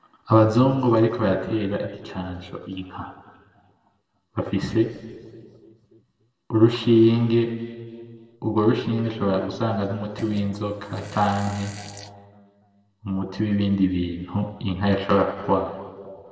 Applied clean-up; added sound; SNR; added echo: neural separator model SepFormer DNS4.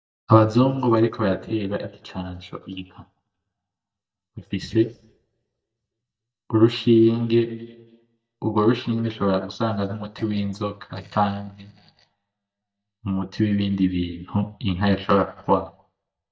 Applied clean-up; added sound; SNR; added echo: neural mask model DeepFilterNet 3.